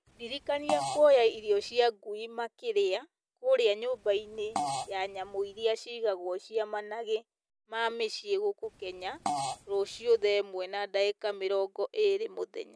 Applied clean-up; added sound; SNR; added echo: none; Fart; 8 dB; none.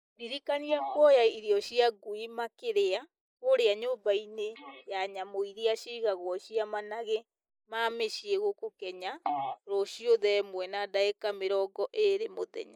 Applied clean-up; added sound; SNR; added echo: neural mask model Resemble Enhance denoiser.